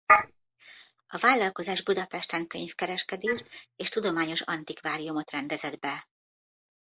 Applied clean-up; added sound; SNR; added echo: neural mask model Resemble Enhance denoiser.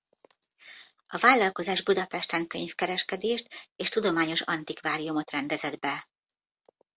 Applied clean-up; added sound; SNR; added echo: none; none; none; none.